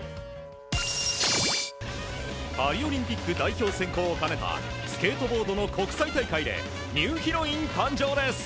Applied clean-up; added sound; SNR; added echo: none; Wind instrument, woodwind instrument; 15 dB; none.